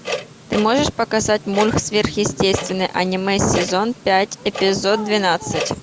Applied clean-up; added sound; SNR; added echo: none; Clock; 12 dB; none.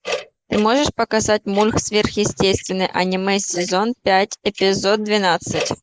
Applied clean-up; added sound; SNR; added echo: neural mask model Resemble Enhance denoiser.